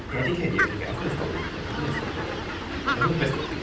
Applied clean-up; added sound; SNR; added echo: none; Fowl; 0 dB; reverberation time 0.6 s.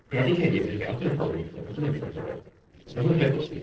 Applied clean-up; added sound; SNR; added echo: neural separator model SepFormer DNS4.